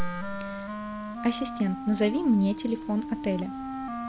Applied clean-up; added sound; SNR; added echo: none; Wind instrument, woodwind instrument; 7 dB; none.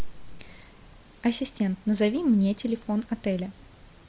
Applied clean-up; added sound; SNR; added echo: none; none; none; none.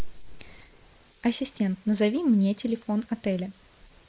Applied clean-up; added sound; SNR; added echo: neural mask model Resemble Enhance denoiser.